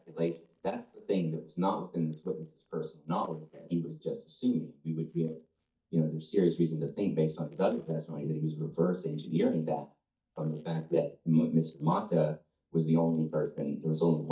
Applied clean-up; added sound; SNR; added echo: neural mask model DeepFilterNet 3.